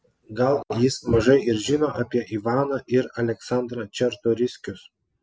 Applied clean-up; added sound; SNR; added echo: none; none; none; none.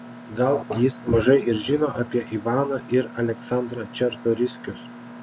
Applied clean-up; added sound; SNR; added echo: none; Mechanisms; 16 dB; none.